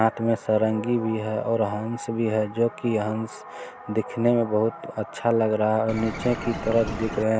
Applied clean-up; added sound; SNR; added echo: none; Bird; 8 dB; none.